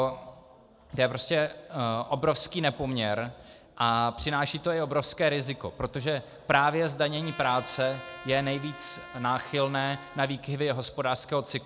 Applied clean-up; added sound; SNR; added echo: none; Trumpet; 17 dB; none.